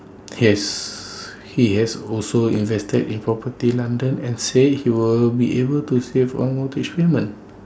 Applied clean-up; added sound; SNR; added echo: none; none; none; none.